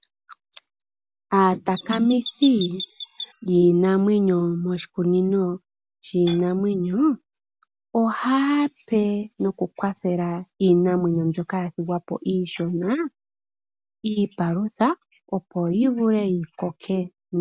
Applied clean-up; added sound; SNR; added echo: none; Chirp, tweet; 6 dB; none.